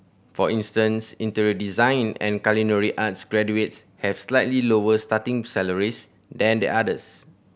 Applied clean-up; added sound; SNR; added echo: none; none; none; none.